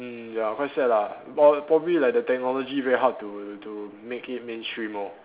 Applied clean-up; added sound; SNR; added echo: none; none; none; none.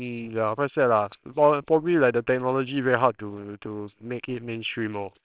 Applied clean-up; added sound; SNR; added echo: neural separator model SepFormer WHAMR!.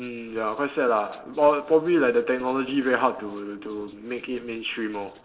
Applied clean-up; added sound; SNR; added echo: neural separator model SepFormer DNS4.